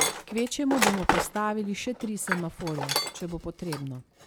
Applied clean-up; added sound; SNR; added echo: none; Tools; 0 dB; none.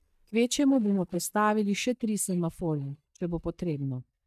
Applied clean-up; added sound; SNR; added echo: neural mask model DeepFilterNet 3.